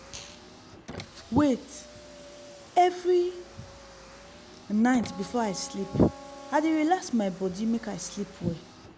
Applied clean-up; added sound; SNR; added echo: none; Wind instrument, woodwind instrument + Car; 17 dB; none.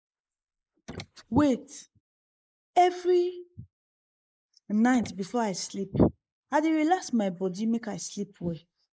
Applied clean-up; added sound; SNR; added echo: neural mask model Resemble Enhance denoiser.